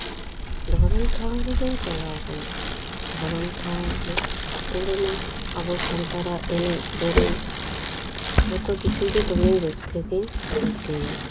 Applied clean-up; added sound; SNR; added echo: none; Bicycle; -4 dB; reverberation time 1.7 s.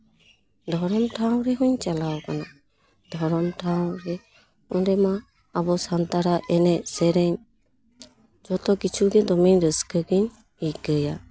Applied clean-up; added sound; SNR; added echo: none; none; none; none.